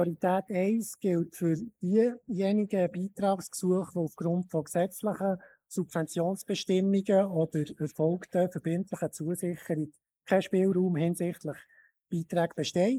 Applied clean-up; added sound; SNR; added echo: neural mask model Resemble Enhance denoiser.